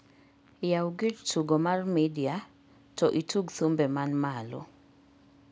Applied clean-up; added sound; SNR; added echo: none; none; none; none.